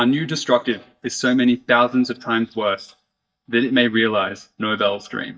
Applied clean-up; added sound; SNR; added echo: neural mask model DeepFilterNet 3.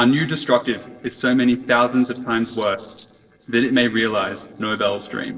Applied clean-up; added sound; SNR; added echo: neural separator model SepFormer DNS4.